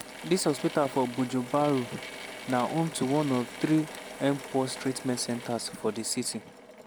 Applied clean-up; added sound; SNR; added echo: none; Drill / Mechanisms; 13 dB; none.